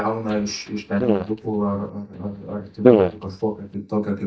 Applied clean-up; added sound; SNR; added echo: neural mask model DeepFilterNet 3.